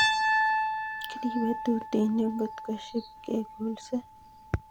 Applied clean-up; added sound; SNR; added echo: none; Piano; 0 dB; none.